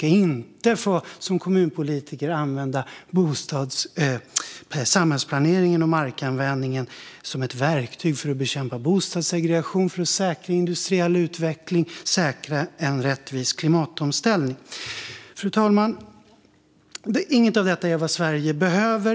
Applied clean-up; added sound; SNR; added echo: none; none; none; none.